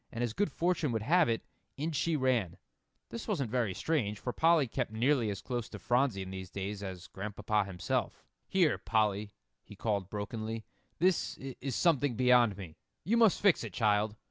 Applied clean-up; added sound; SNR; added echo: none; none; none; none.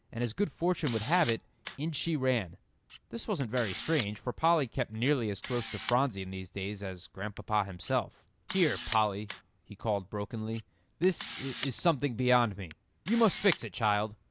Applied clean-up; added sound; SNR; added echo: none; Camera; 12 dB; none.